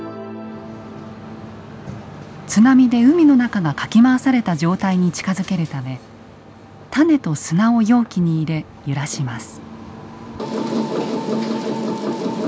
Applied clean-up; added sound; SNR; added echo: none; none; none; none.